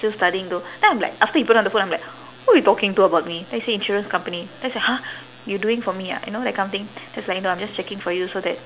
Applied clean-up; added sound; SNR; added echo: none; none; none; none.